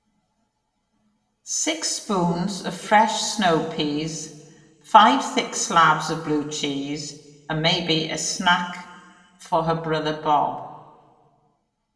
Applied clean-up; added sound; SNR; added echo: none; none; none; reverberation time 1.0 s.